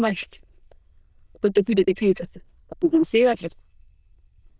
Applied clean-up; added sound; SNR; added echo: neural diffusion model UNIVERSE++.